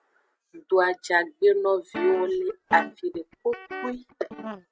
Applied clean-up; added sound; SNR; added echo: neural mask model RNNoise.